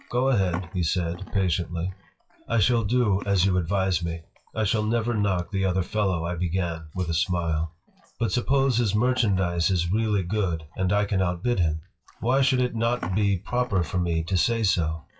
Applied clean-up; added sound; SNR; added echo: classical method WPE with log-MMSE.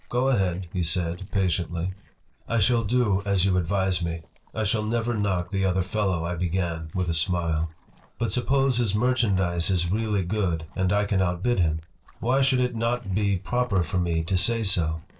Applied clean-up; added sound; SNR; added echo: neural separator model SepFormer DNS4.